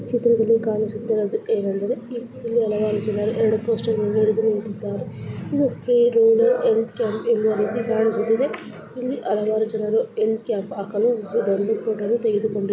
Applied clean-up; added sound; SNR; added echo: none; none; none; none.